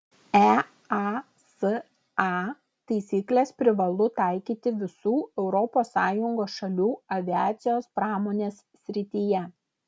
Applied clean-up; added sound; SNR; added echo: none; none; none; none.